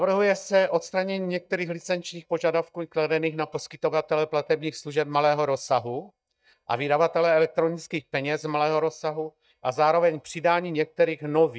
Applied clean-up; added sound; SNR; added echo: neural mask model DeepFilterNet 3.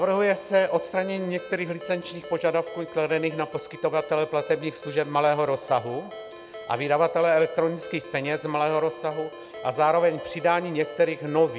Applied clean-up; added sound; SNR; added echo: none; Ringtone; 16 dB; none.